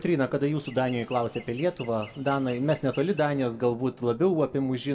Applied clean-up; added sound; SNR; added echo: none; Chirp, tweet; 17 dB; reverberation time 1.3 s.